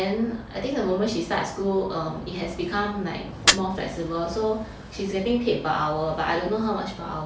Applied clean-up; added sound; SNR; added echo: none; Fire; 8 dB; none.